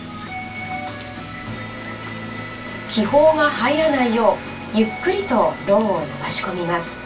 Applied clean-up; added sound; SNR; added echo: none; Wind; 18 dB; reverberation time 0.2 s.